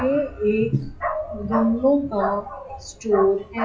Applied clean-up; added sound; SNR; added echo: classical method WPE with log-MMSE.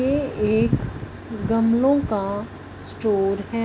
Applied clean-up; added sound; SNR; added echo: none; none; none; none.